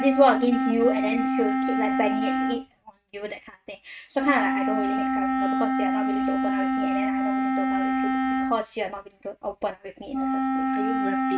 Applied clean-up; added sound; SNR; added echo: neural mask model RNNoise.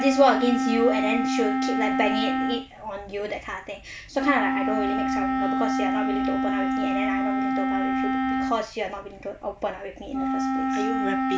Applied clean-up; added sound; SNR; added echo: none; Wind instrument, woodwind instrument; -2 dB; none.